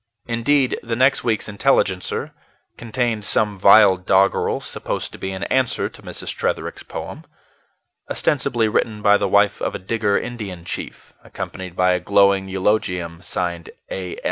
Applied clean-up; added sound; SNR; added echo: none; none; none; none.